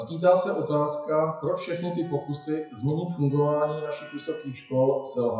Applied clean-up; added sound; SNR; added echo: classical method WPE with log-MMSE.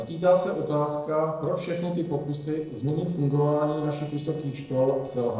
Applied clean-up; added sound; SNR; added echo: neural separator model SepFormer DNS4.